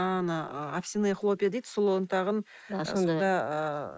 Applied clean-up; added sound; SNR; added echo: neural mask model Resemble Enhance denoiser.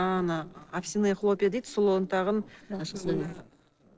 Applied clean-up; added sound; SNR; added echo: neural separator model SepFormer DNS4.